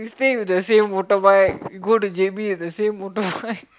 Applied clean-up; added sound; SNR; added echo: none; none; none; none.